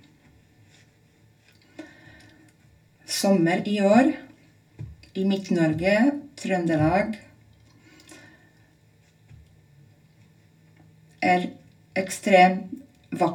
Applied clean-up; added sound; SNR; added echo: none; none; none; reverberation time 0.3 s.